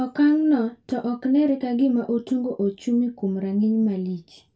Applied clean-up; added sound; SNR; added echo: none; none; none; reverberation time 0.2 s.